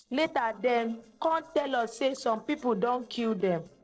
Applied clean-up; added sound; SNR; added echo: neural separator model SepFormer DNS4.